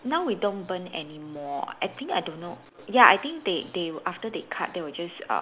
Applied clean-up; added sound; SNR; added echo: none; none; none; none.